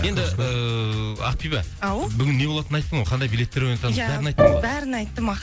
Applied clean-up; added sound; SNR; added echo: none; Bowed string instrument; -2 dB; none.